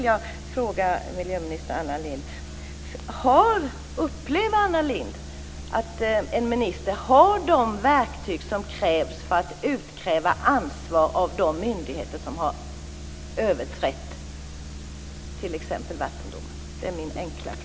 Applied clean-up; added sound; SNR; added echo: none; Musical instrument; 14 dB; none.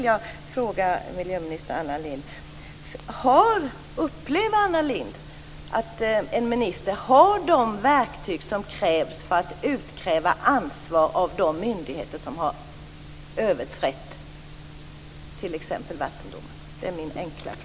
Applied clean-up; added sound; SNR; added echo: none; none; none; none.